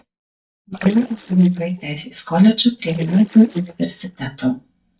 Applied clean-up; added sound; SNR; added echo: neural mask model DeepFilterNet 3.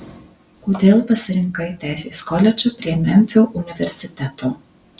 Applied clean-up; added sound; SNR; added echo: none; none; none; none.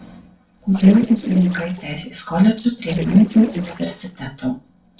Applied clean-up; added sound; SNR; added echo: neural separator model SepFormer DNS4.